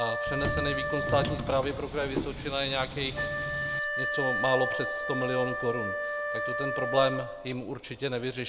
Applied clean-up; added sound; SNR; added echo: none; Subway, metro, underground + Wind instrument, woodwind instrument; 1 dB; none.